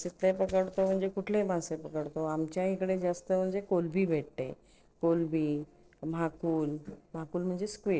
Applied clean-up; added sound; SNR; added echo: neural separator model SepFormer DNS4.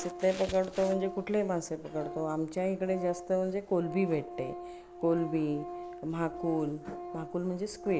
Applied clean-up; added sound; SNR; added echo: none; Organ; 12 dB; none.